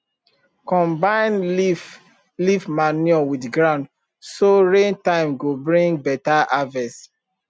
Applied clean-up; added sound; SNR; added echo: none; none; none; none.